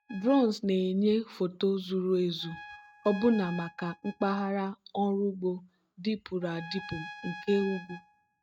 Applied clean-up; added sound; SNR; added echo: neural mask model RNNoise.